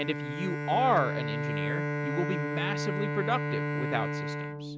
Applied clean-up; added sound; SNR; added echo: none; Bowed string instrument; 0 dB; none.